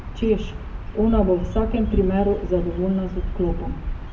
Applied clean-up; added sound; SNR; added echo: none; Bird vocalization, bird call, bird song; 4 dB; reverberation time 0.3 s.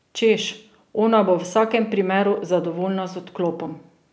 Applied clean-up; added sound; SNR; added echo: none; none; none; none.